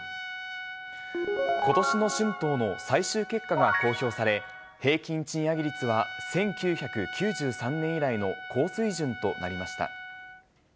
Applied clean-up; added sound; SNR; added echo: none; Trumpet; 11 dB; none.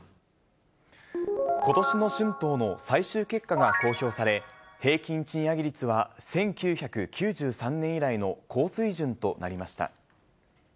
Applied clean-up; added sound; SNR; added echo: none; none; none; none.